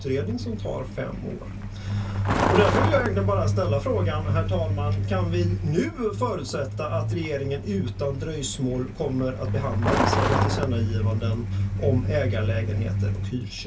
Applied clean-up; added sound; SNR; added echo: none; Truck; -2 dB; reverberation time 0.1 s.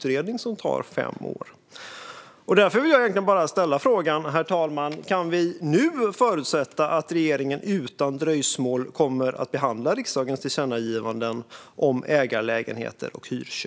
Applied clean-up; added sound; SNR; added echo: none; none; none; none.